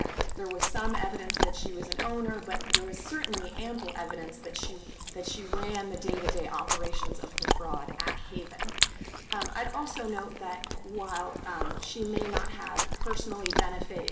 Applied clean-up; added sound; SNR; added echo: none; Chewing, mastication; -4 dB; reverberation time 2.3 s.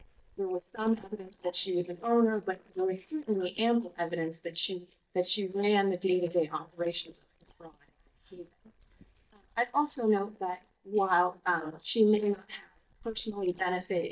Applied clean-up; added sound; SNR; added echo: neural mask model DeepFilterNet 3.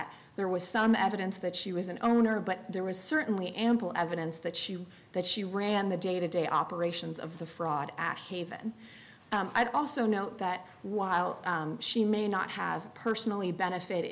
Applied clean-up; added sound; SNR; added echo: none; none; none; none.